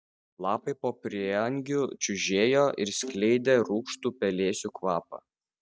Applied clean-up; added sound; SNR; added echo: neural mask model DeepFilterNet 3.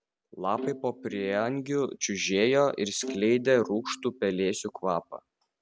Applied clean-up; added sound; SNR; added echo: none; Bowed string instrument; 16 dB; none.